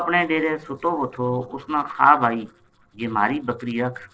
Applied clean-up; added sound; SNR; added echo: neural separator model SepFormer DNS4.